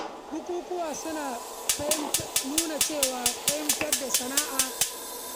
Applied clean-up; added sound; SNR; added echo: none; Fire; -5 dB; none.